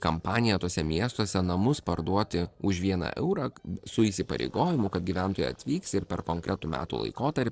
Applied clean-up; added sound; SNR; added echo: neural separator model SepFormer DNS4.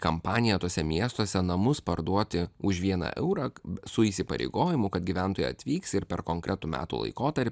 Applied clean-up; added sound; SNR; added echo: none; none; none; none.